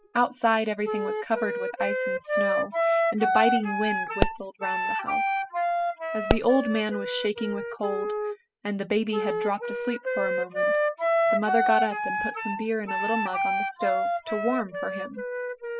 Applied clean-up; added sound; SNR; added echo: classical method spectral subtraction.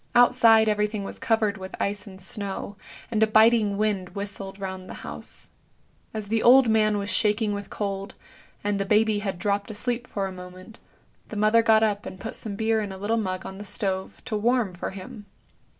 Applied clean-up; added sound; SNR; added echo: none; none; none; none.